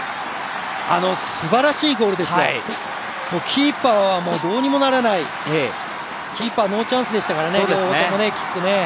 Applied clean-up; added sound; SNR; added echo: none; Snare drum; 19 dB; none.